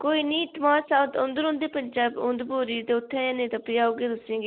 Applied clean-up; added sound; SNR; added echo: none; none; none; none.